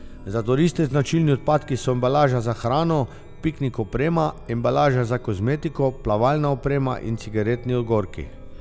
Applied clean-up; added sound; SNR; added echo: none; Chime; 17 dB; none.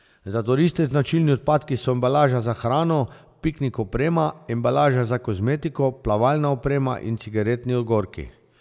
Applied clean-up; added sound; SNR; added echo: none; none; none; none.